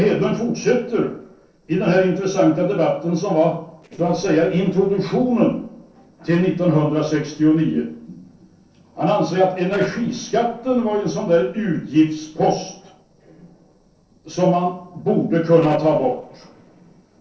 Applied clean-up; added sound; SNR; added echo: neural separator model SepFormer DNS4.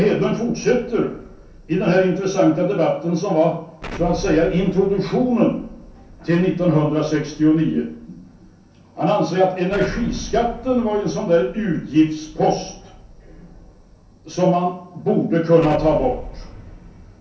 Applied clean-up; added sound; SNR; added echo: none; Explosion; 17 dB; reverberation time 0.6 s.